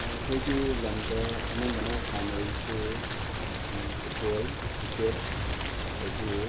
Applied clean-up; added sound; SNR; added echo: none; Rain; -2 dB; none.